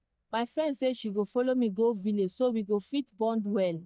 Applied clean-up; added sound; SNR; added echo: neural mask model DeepFilterNet 3.